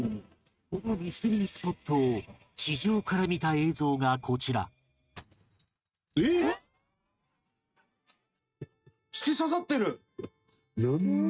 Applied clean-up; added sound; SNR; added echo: neural mask model RNNoise.